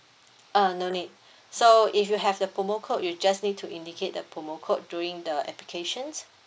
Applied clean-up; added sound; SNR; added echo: neural mask model Resemble Enhance denoiser.